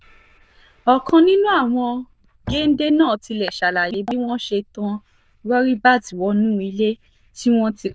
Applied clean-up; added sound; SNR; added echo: neural diffusion model UNIVERSE++.